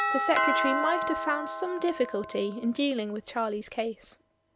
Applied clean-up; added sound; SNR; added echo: none; Doorbell; 2 dB; none.